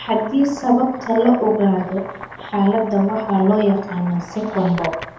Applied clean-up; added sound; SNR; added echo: none; Boiling; 16 dB; reverberation time 0.7 s.